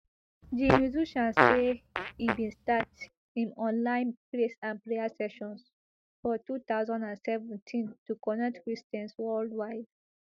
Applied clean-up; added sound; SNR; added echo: neural mask model RNNoise.